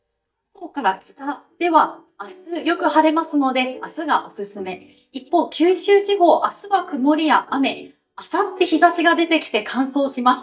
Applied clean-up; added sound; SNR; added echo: neural mask model DeepFilterNet 3.